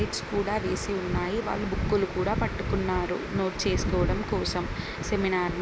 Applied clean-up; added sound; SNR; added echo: none; Strum; 20 dB; none.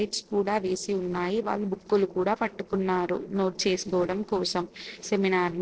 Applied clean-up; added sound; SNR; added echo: neural separator model SepFormer DNS4.